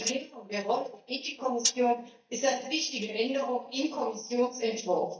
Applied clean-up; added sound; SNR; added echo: neural mask model DeepFilterNet 3.